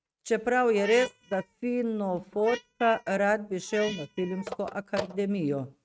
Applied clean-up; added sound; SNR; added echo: neural mask model RNNoise.